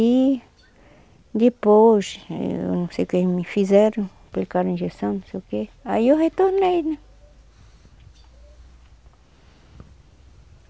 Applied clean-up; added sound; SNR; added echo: none; none; none; none.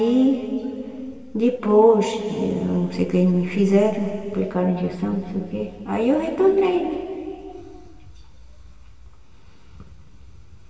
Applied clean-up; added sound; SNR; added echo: none; none; none; reverberation time 2.6 s.